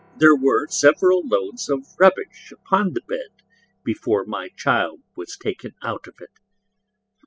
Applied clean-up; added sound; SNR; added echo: classical method spectral subtraction.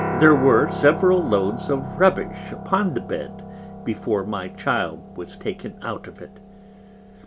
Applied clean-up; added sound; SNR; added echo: none; Piano; 9 dB; none.